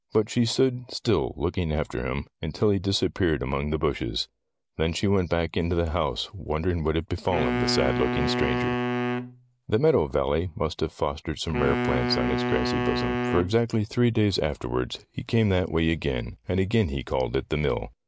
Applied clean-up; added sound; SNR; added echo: none; Wind instrument, woodwind instrument; 3 dB; none.